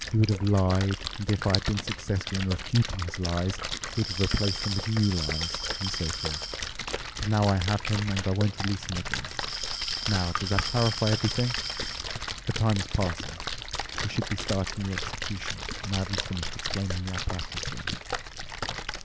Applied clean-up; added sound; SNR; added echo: none; Glass + Splash, splatter; 4 dB; none.